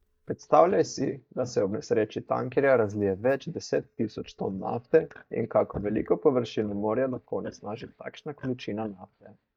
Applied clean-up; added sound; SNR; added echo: neural mask model DeepFilterNet 3.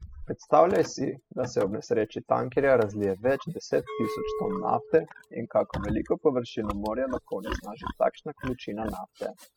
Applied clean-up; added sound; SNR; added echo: classical method spectral subtraction.